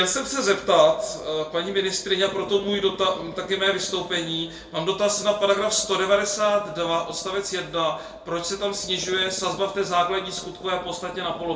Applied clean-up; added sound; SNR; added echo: none; Growling; 20 dB; reverberation time 0.3 s.